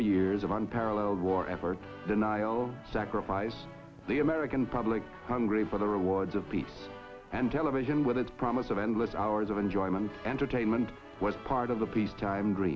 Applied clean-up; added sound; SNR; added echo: none; none; none; none.